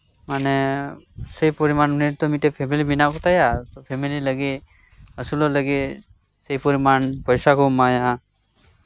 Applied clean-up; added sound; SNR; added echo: none; none; none; none.